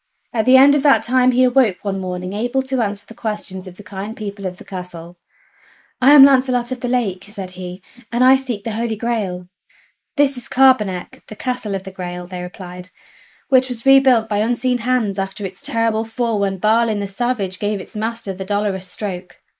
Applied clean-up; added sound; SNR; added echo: neural mask model Resemble Enhance denoiser.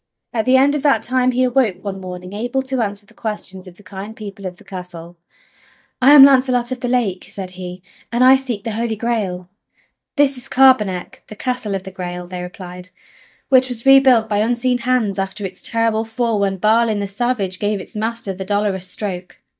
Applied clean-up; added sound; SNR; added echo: neural mask model DeepFilterNet 3.